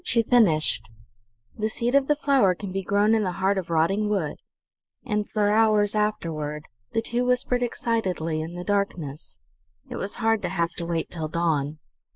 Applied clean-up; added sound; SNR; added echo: neural mask model Resemble Enhance denoiser.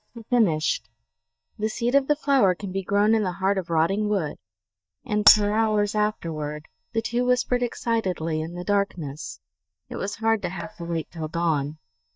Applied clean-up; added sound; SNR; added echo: neural mask model DeepFilterNet 3.